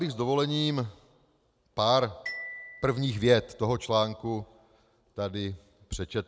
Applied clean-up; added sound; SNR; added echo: none; Glockenspiel; 17 dB; none.